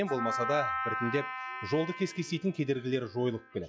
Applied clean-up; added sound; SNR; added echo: classical method log-MMSE.